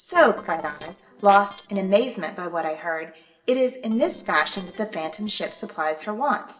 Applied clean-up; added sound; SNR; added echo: neural separator model SepFormer DNS4.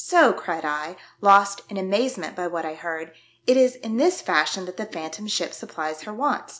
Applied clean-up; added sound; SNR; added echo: none; none; none; none.